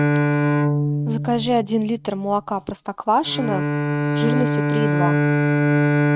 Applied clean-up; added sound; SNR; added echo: neural mask model RNNoise.